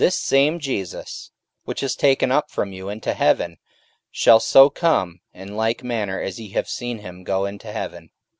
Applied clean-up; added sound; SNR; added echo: none; none; none; none.